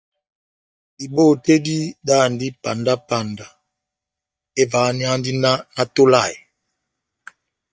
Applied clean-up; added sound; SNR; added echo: neural mask model DeepFilterNet 3.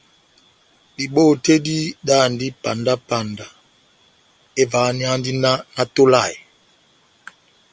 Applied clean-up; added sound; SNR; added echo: none; none; none; none.